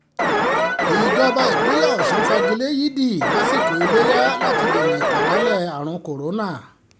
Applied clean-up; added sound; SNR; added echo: none; Alarm; -4 dB; none.